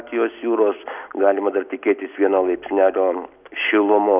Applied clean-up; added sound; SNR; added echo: none; none; none; none.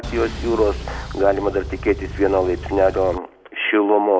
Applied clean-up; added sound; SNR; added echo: none; Engine; 10 dB; none.